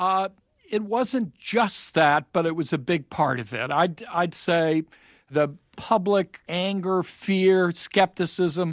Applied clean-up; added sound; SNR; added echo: none; none; none; none.